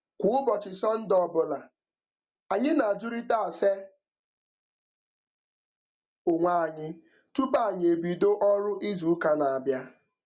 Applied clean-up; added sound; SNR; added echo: none; none; none; none.